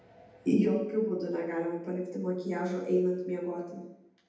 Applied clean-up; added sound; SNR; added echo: none; none; none; reverberation time 0.8 s.